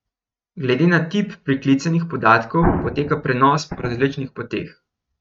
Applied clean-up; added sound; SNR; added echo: neural mask model RNNoise.